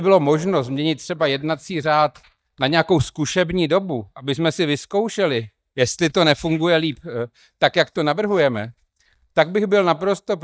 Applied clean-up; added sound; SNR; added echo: neural mask model DeepFilterNet 3.